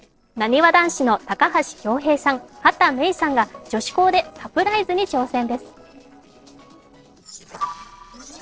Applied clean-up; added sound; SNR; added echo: neural separator model SepFormer DNS4.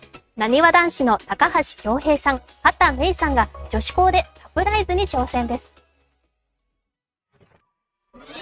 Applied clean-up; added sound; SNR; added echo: neural mask model RNNoise.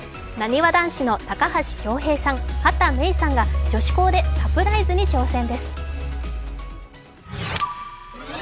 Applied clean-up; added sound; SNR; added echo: none; Engine; 1 dB; none.